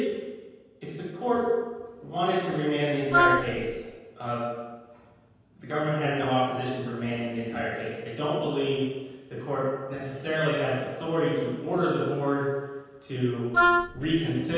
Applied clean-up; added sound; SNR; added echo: none; Wind instrument, woodwind instrument; -4 dB; reverberation time 1.2 s.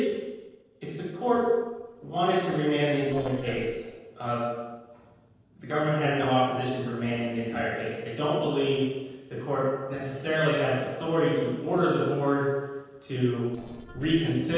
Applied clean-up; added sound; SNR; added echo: neural separator model SepFormer DNS4.